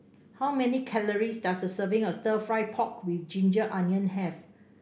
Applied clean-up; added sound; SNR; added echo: none; none; none; none.